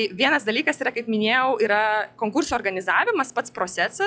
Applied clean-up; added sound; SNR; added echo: classical method log-MMSE.